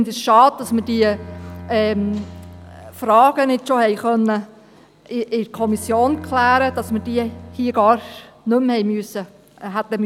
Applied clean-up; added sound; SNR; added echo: none; Bowed string instrument; 18 dB; none.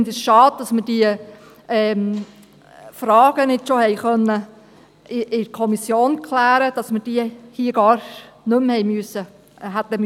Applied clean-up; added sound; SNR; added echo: none; none; none; none.